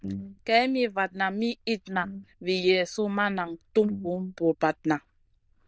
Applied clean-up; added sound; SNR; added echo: neural diffusion model UNIVERSE++.